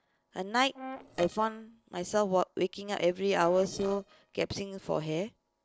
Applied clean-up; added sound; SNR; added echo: neural separator model SepFormer DNS4.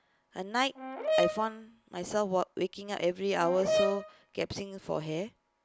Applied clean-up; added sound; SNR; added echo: none; Brass instrument; 1 dB; none.